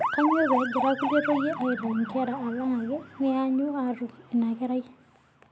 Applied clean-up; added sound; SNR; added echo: none; Motor vehicle (road) / Siren; 6 dB; none.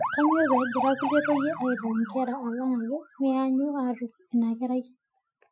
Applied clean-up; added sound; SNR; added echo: classical method Wiener filter.